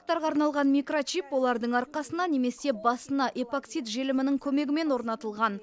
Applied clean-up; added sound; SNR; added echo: none; none; none; none.